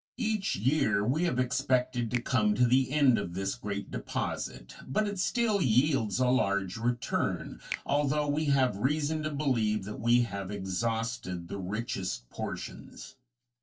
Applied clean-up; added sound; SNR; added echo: neural separator model SepFormer DNS4.